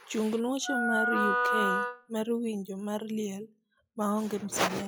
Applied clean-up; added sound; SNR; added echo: classical method log-MMSE.